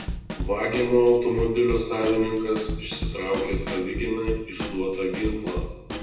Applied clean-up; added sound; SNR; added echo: none; Snare drum / Drum kit; 7 dB; reverberation time 0.9 s.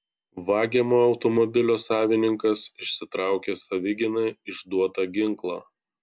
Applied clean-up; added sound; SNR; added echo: none; none; none; none.